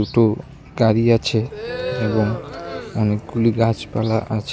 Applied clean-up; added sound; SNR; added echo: none; Crowd; 11 dB; none.